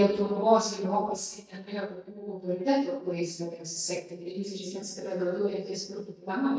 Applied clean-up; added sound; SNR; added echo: neural mask model DeepFilterNet 3.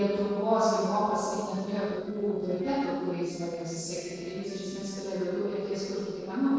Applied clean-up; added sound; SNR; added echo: neural separator model SepFormer DNS4.